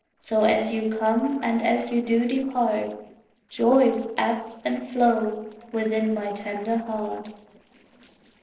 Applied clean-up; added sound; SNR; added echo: neural separator model SepFormer DNS4.